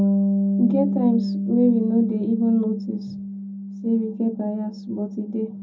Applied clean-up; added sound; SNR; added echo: none; Bass guitar; 2 dB; reverberation time 0.4 s.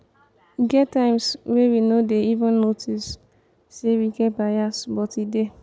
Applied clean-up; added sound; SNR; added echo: none; none; none; none.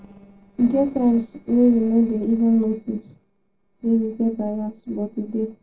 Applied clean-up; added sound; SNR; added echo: neural separator model SepFormer DNS4.